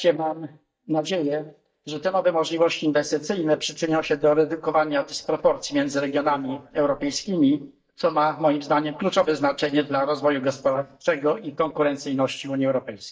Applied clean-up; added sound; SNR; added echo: neural mask model DeepFilterNet 3.